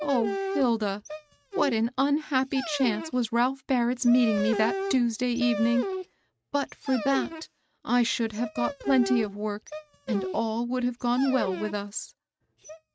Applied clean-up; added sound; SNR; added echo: neural mask model RNNoise.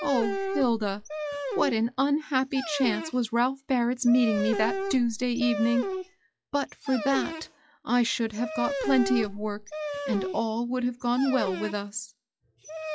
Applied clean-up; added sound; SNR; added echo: classical method log-MMSE.